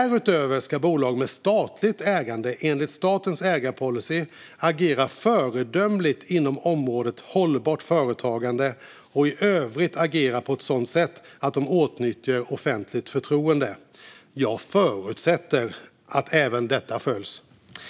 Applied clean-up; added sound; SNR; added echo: none; none; none; none.